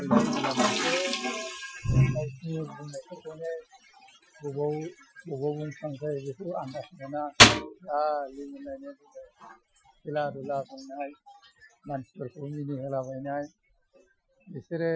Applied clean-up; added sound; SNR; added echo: classical method Wiener filter.